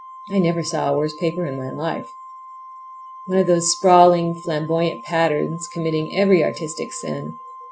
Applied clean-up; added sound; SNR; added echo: none; Organ; 17 dB; none.